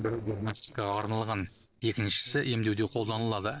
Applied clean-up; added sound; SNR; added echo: neural separator model SepFormer DNS4.